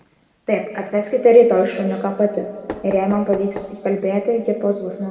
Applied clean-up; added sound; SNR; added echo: none; Knock; 19 dB; reverberation time 1.9 s.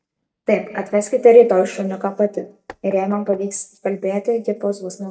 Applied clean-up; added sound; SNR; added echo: neural mask model DeepFilterNet 3.